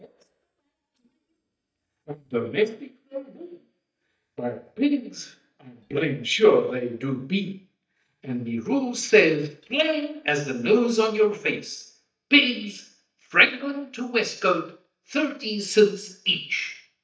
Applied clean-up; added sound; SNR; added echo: neural mask model DeepFilterNet 3.